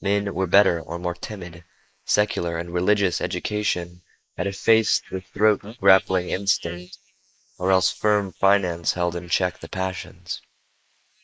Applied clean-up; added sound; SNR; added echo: neural mask model Resemble Enhance denoiser.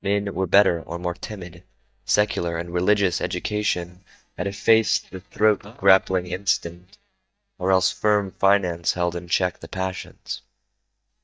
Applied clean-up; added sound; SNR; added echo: neural mask model DeepFilterNet 3.